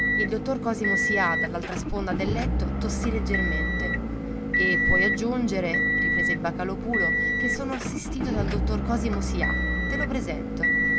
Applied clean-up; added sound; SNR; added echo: none; Motor vehicle (road) / Engine; -5 dB; none.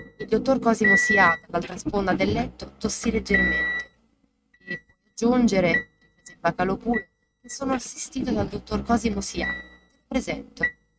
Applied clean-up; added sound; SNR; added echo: neural mask model RNNoise.